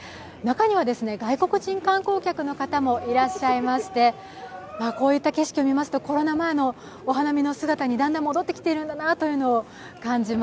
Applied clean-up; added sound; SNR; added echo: none; none; none; none.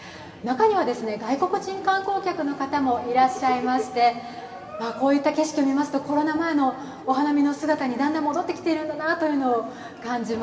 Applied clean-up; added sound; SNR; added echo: none; none; none; reverberation time 2.0 s.